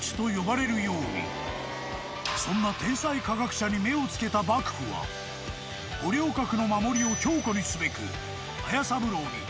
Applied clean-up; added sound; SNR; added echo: none; none; none; none.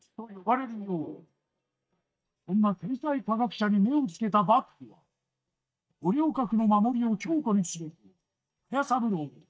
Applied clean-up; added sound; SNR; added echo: neural mask model DeepFilterNet 3.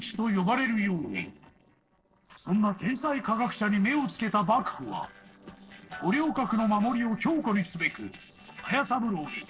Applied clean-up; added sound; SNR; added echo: neural separator model SepFormer DNS4.